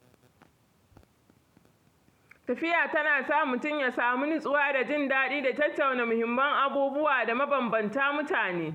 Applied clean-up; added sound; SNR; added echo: none; none; none; none.